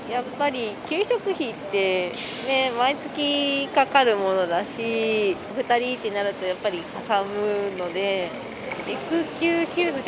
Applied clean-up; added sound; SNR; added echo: none; none; none; none.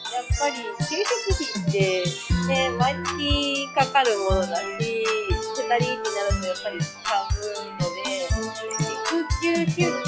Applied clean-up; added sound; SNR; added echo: classical method log-MMSE.